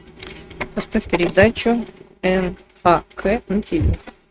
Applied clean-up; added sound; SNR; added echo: neural mask model RNNoise.